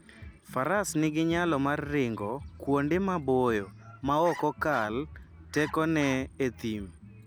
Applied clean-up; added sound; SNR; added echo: none; Bark; 17 dB; none.